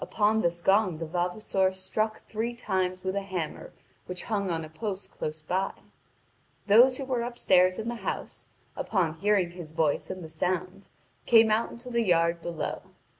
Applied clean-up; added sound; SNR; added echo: none; none; none; none.